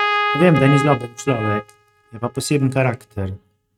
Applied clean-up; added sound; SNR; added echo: neural mask model RNNoise.